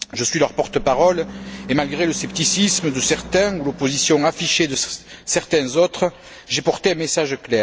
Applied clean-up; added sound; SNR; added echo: none; Car passing by / Engine / Truck; 18 dB; none.